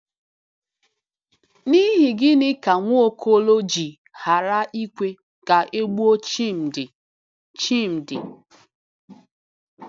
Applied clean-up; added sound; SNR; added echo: none; none; none; none.